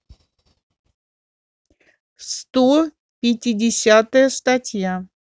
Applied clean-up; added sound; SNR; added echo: none; none; none; none.